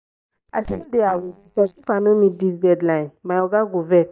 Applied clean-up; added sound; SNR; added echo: neural mask model DeepFilterNet 3.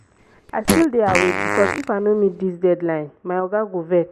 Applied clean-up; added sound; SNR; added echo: none; Fart; 3 dB; none.